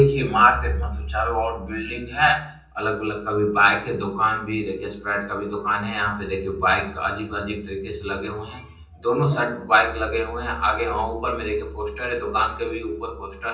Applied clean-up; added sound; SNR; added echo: none; none; none; reverberation time 0.6 s.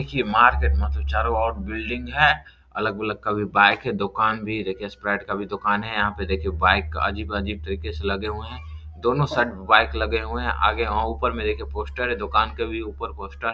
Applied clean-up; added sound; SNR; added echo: none; none; none; none.